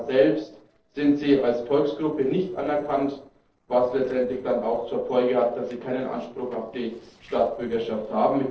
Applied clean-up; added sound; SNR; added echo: neural separator model SepFormer DNS4.